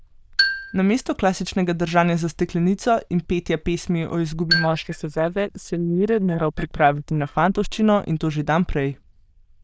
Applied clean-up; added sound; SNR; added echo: neural diffusion model UNIVERSE++.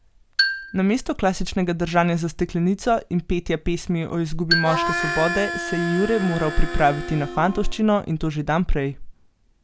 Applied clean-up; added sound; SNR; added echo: none; Harmonica + Marimba, xylophone; 5 dB; none.